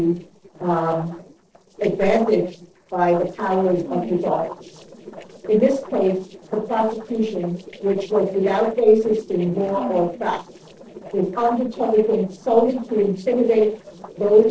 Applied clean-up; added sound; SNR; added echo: neural separator model SepFormer DNS4.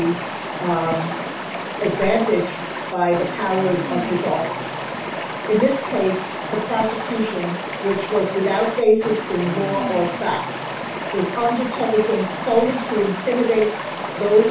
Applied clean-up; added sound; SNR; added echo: none; Stream; 6 dB; reverberation time 0.3 s.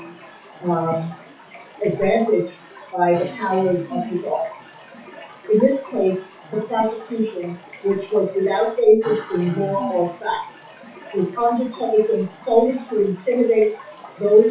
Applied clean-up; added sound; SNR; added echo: classical method WPE with log-MMSE.